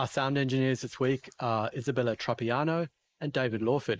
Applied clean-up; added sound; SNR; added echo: neural mask model Resemble Enhance denoiser.